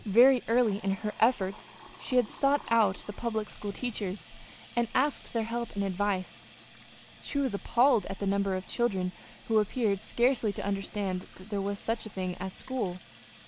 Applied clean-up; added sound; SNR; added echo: none; Sink (filling or washing) / Water tap, faucet; 20 dB; none.